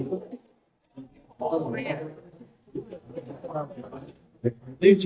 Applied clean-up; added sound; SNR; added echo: neural mask model DeepFilterNet 3.